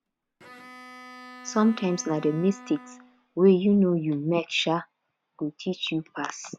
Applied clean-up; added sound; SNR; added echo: none; Bowed string instrument; 20 dB; none.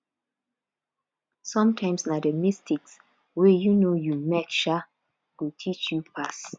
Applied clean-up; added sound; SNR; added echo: none; none; none; none.